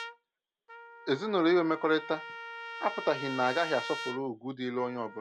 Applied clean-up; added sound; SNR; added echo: none; Trumpet; 11 dB; none.